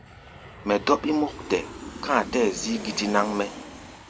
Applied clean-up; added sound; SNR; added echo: none; Aircraft; 13 dB; none.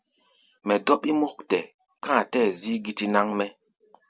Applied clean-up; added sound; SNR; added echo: none; none; none; none.